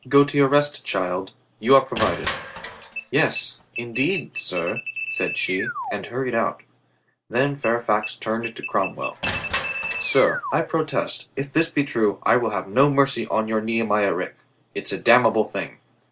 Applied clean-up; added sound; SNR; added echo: none; Crushing + Alarm; 8 dB; none.